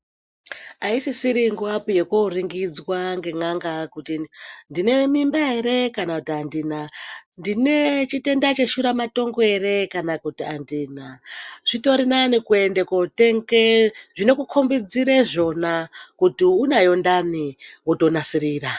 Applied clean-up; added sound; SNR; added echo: none; none; none; none.